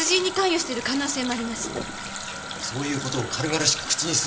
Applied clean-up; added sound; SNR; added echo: none; Water tap, faucet; 8 dB; none.